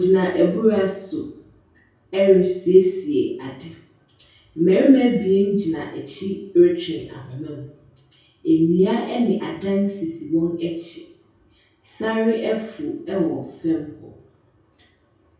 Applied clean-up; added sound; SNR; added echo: none; none; none; reverberation time 0.6 s.